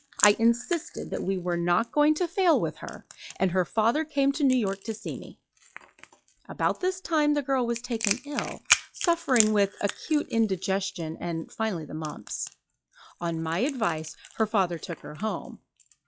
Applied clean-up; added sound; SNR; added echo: classical method log-MMSE.